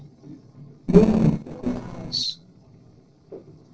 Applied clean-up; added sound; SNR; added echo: neural separator model SepFormer DNS4.